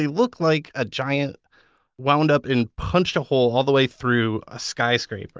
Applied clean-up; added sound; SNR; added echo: none; none; none; none.